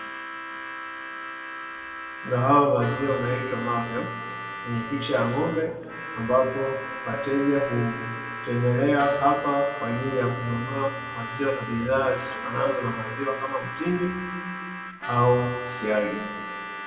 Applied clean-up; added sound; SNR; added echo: none; Harmonica; 9 dB; reverberation time 1.7 s.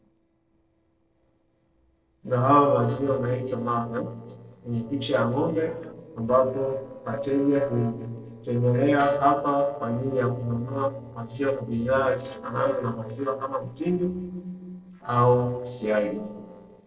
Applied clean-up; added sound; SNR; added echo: neural separator model SepFormer DNS4.